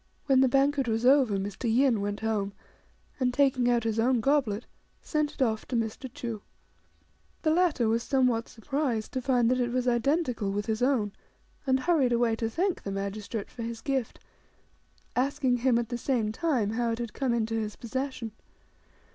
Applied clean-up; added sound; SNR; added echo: none; none; none; none.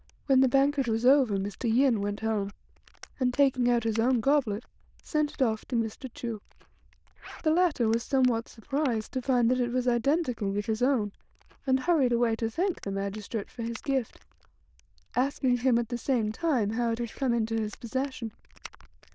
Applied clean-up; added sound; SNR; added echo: neural diffusion model UNIVERSE++.